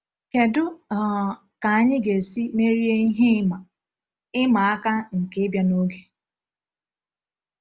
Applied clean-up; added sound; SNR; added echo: none; none; none; none.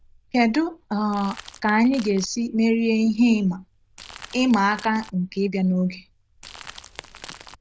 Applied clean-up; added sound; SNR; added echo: neural diffusion model UNIVERSE++.